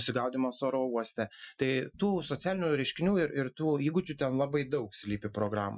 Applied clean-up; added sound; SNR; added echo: classical method Wiener filter.